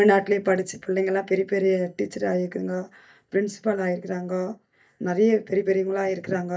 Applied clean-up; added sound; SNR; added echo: neural mask model DeepFilterNet 3.